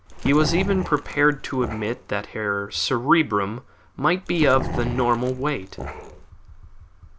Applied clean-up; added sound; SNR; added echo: none; Growling; 7 dB; none.